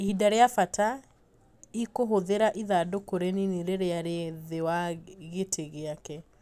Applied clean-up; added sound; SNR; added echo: none; none; none; none.